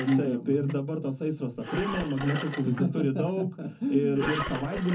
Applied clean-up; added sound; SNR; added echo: none; Engine; 11 dB; reverberation time 0.3 s.